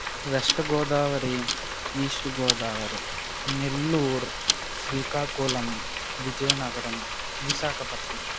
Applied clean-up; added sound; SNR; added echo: none; Frying (food) + Tick-tock; 1 dB; none.